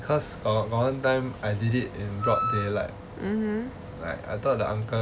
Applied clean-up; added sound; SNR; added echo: none; Wind instrument, woodwind instrument; 6 dB; none.